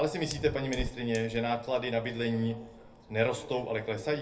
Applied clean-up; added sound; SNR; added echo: none; Fire; 13 dB; reverberation time 0.3 s.